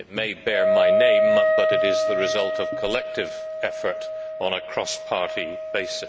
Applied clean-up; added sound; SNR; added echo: none; Wind instrument, woodwind instrument; -5 dB; none.